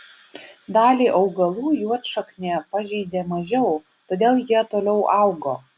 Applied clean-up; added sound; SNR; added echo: none; none; none; none.